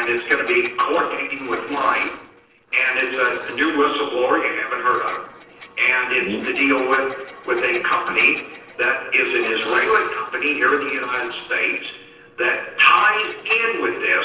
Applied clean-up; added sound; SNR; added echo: neural separator model SepFormer DNS4.